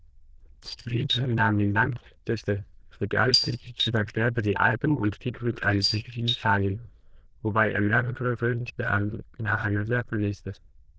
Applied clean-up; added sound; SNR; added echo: neural diffusion model UNIVERSE++.